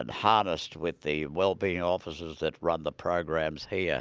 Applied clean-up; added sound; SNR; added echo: none; none; none; none.